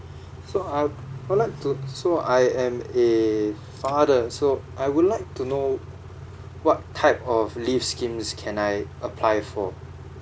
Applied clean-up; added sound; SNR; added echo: none; Idling / Accelerating, revving, vroom / Car; 14 dB; none.